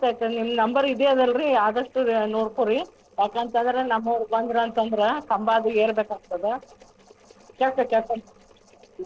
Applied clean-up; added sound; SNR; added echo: neural separator model SepFormer DNS4.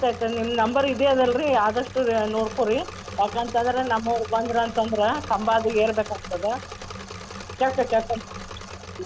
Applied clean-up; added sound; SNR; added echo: none; Engine / Mechanisms; 13 dB; none.